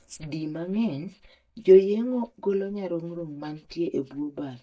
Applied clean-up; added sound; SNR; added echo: neural mask model DeepFilterNet 3.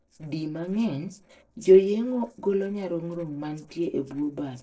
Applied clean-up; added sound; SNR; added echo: neural separator model SepFormer DNS4.